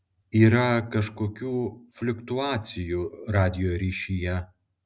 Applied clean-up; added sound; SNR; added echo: none; none; none; none.